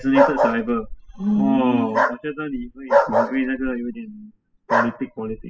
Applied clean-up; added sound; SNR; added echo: classical method spectral subtraction.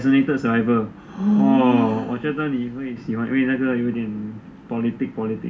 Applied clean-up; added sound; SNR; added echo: none; none; none; none.